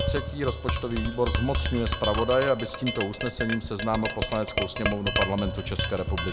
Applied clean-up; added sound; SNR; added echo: none; Tap; -2 dB; none.